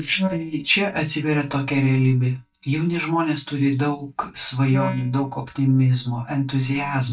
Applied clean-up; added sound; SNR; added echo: neural mask model DeepFilterNet 3.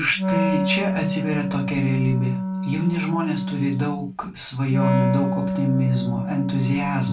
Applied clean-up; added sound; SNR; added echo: none; Wind instrument, woodwind instrument; 1 dB; reverberation time 0.2 s.